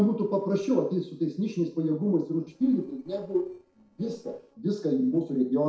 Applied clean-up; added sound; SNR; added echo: neural separator model SepFormer DNS4.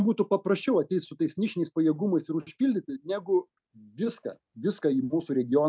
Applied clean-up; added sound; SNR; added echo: none; none; none; none.